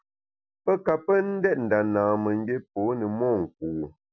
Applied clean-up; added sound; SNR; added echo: none; none; none; none.